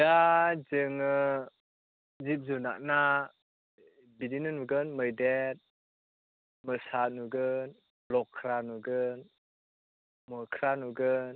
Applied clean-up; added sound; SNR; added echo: none; none; none; none.